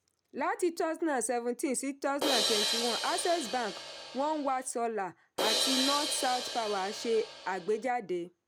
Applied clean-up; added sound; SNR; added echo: none; Crash cymbal; 2 dB; none.